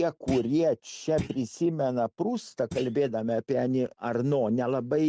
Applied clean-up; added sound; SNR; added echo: neural mask model RNNoise.